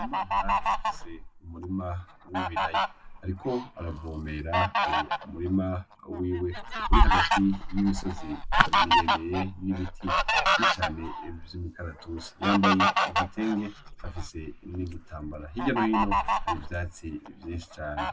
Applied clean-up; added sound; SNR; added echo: neural mask model Resemble Enhance denoiser.